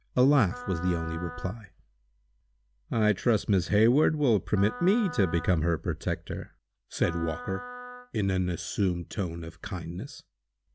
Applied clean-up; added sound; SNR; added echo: none; Wind instrument, woodwind instrument; 15 dB; none.